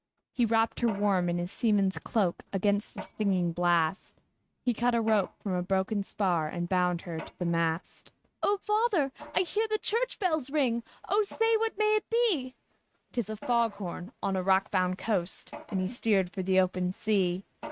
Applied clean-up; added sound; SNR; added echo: neural mask model RNNoise.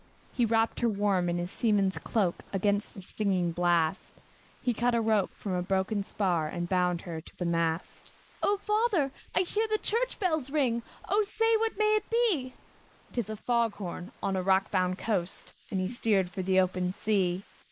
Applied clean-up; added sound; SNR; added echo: neural mask model Resemble Enhance denoiser.